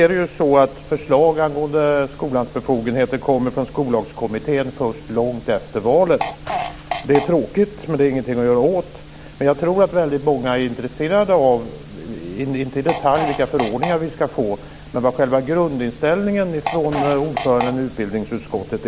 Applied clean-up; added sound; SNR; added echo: none; Fart; 7 dB; none.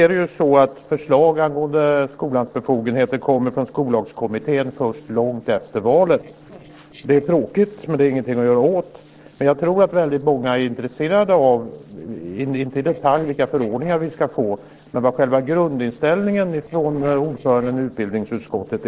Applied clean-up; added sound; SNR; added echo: neural separator model SepFormer DNS4.